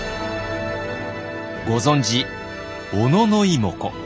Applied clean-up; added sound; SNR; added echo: none; none; none; none.